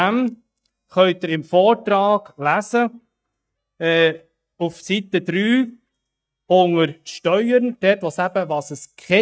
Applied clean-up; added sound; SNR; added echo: neural mask model DeepFilterNet 3.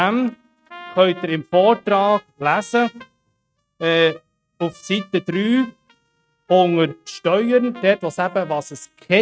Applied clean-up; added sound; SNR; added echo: neural mask model RNNoise.